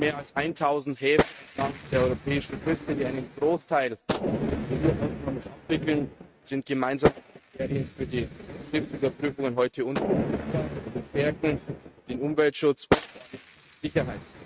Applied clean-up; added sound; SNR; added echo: neural mask model RNNoise.